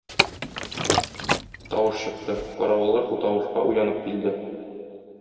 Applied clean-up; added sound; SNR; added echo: none; Liquid; 1 dB; reverberation time 2.2 s.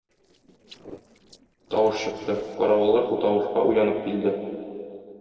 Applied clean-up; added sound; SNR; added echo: neural separator model SepFormer DNS4.